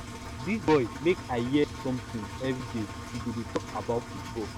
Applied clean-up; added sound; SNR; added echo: none; Engine; 9 dB; none.